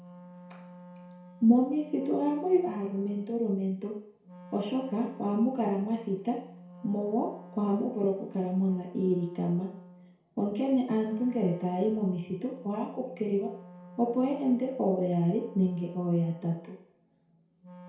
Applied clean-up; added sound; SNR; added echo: none; Wind instrument, woodwind instrument; 20 dB; reverberation time 0.6 s.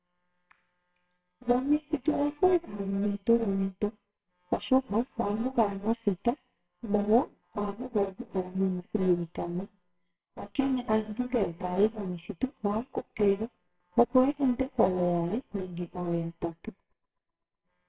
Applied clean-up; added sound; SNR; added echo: neural separator model SepFormer WHAMR!.